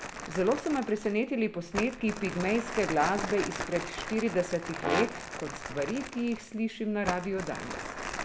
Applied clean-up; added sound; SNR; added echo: none; Crumpling, crinkling + Brass instrument; 7 dB; none.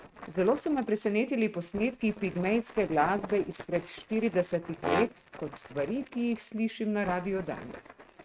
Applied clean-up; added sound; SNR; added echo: neural mask model RNNoise.